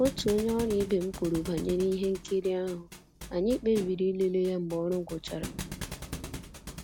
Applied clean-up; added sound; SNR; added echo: none; Thump, thud; 12 dB; none.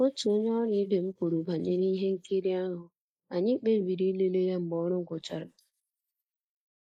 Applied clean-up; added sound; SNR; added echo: neural mask model Resemble Enhance denoiser.